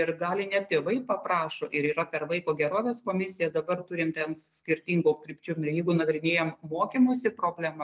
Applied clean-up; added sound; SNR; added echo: none; none; none; none.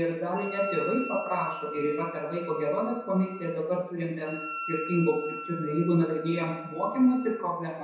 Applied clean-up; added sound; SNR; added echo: none; Wind instrument, woodwind instrument; 11 dB; reverberation time 0.7 s.